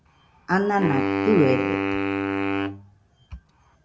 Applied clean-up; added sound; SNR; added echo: none; Wind instrument, woodwind instrument; 1 dB; none.